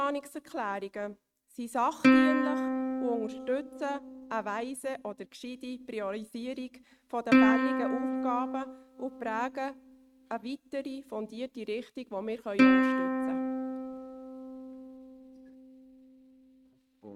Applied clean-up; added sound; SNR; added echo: neural mask model RNNoise.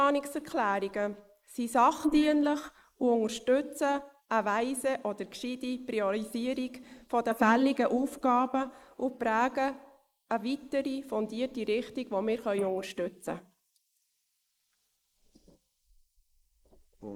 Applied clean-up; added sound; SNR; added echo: neural mask model Resemble Enhance denoiser.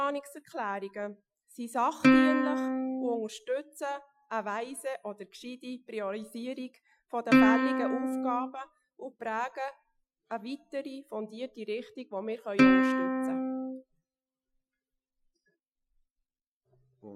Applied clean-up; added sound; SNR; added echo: classical method Wiener filter.